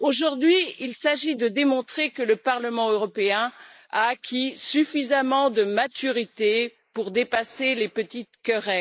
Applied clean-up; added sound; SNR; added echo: neural mask model Resemble Enhance denoiser.